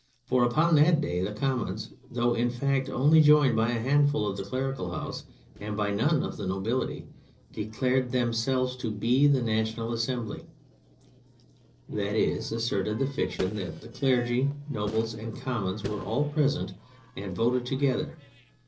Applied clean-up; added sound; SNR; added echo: neural separator model SepFormer DNS4.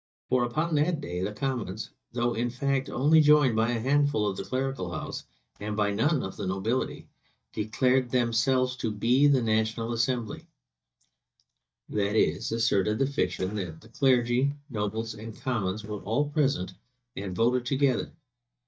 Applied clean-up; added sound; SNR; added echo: neural mask model DeepFilterNet 3.